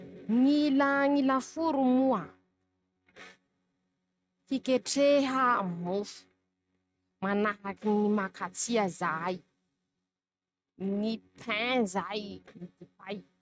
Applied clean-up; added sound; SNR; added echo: neural mask model RNNoise.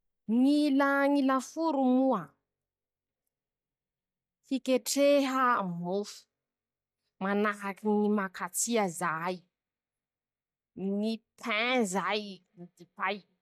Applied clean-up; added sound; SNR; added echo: neural mask model DeepFilterNet 3.